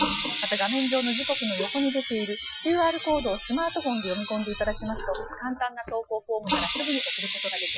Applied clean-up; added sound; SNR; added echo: classical method Wiener filter.